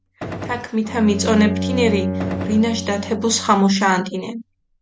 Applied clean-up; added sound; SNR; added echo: none; Bowed string instrument + Gunshot, gunfire; 7 dB; none.